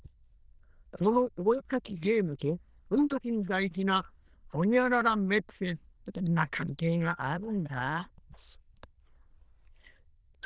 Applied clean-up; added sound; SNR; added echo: neural diffusion model UNIVERSE++.